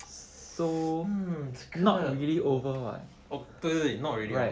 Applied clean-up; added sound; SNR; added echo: none; none; none; none.